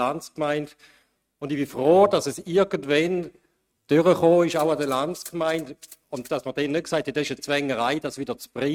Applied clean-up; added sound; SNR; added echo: neural mask model RNNoise.